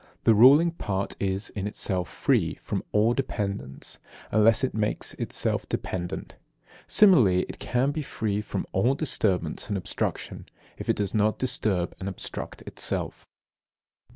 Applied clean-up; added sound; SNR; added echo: none; none; none; none.